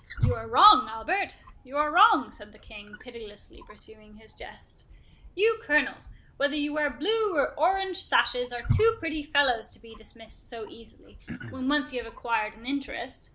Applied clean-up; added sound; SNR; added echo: none; Cough + Wild animals; 11 dB; none.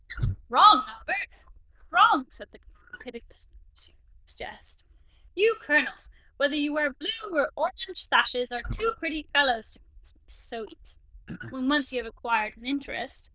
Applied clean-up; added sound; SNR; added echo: neural diffusion model UNIVERSE++.